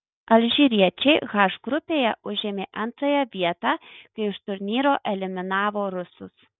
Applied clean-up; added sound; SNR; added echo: none; none; none; none.